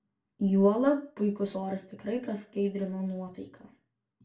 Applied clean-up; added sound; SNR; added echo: none; none; none; reverberation time 0.3 s.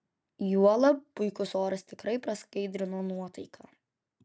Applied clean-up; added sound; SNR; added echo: none; none; none; none.